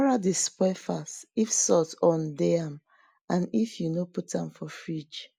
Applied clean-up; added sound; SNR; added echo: none; none; none; none.